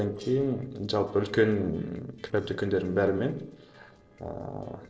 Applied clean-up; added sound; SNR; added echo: neural separator model SepFormer DNS4.